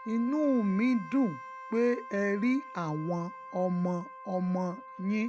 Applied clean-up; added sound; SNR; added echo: none; Wind instrument, woodwind instrument; 15 dB; none.